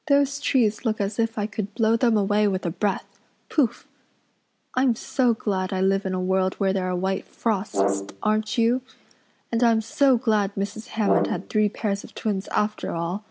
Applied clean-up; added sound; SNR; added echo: none; Brass instrument; 5 dB; none.